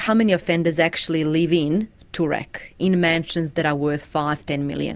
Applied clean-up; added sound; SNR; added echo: none; none; none; none.